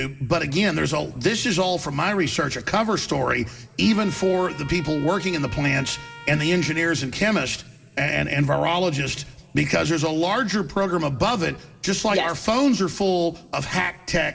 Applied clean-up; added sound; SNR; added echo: none; Trumpet; 18 dB; reverberation time 1.5 s.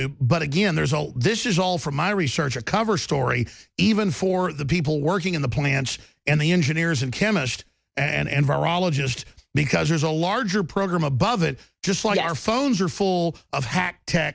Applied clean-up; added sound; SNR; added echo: none; none; none; none.